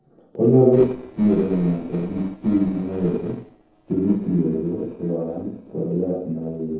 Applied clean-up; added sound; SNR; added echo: neural separator model SepFormer DNS4.